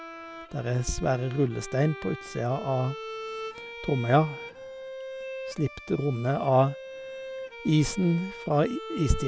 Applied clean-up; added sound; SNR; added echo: none; Bowed string instrument; 12 dB; none.